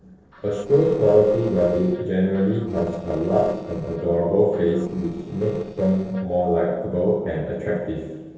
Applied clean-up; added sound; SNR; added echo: neural separator model SepFormer DNS4.